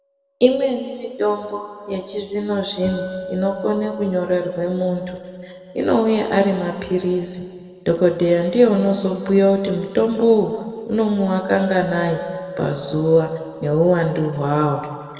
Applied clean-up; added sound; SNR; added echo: none; Chink, clink; 17 dB; reverberation time 2.0 s.